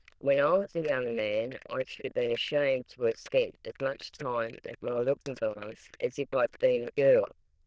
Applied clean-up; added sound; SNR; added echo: neural diffusion model UNIVERSE++.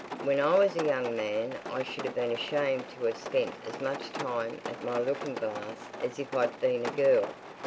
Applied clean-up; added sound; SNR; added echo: none; Rain; 10 dB; none.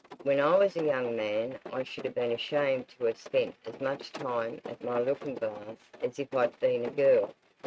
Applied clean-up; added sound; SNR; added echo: neural mask model RNNoise.